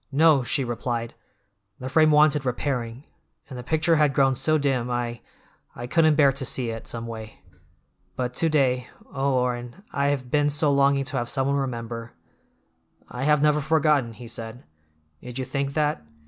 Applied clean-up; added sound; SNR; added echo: none; none; none; none.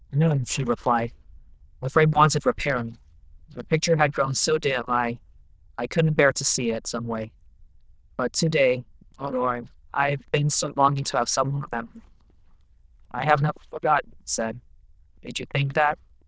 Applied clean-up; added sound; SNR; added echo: neural diffusion model UNIVERSE++.